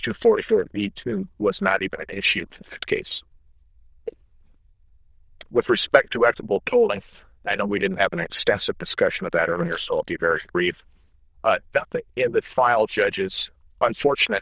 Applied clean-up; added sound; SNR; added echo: neural diffusion model UNIVERSE++.